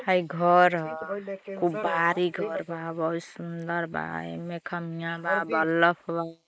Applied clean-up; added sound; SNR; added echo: neural mask model Resemble Enhance denoiser.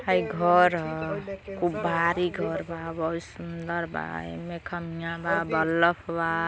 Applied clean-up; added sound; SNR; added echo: none; none; none; none.